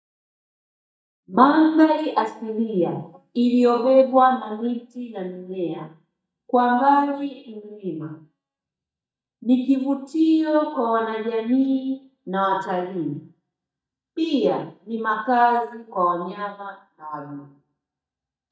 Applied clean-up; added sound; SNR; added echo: neural mask model DeepFilterNet 3.